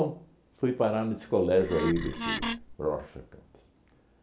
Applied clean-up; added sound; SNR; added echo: none; Wood; 4 dB; reverberation time 0.4 s.